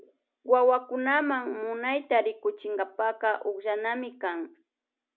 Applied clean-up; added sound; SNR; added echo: none; none; none; none.